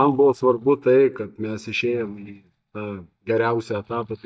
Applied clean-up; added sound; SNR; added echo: neural mask model DeepFilterNet 3.